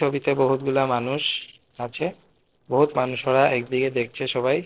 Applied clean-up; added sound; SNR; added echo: neural separator model SepFormer DNS4.